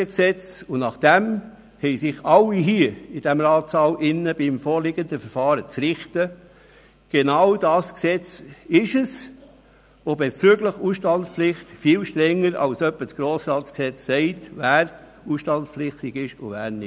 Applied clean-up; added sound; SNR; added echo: none; none; none; none.